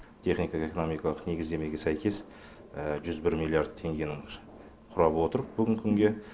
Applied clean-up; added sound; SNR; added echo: none; none; none; none.